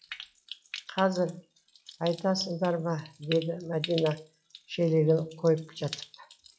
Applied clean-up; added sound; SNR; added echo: classical method log-MMSE.